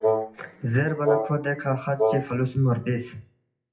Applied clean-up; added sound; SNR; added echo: classical method WPE with log-MMSE.